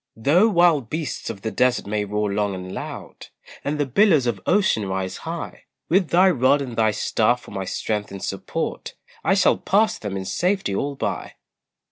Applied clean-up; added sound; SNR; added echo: none; none; none; none.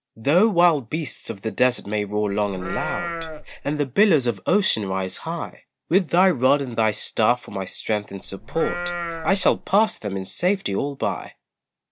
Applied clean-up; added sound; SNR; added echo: none; Livestock, farm animals, working animals; 8 dB; none.